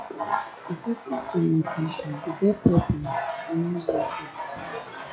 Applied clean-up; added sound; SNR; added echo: classical method log-MMSE.